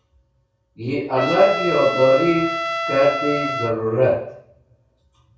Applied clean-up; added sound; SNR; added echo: none; Trumpet; 5 dB; reverberation time 0.6 s.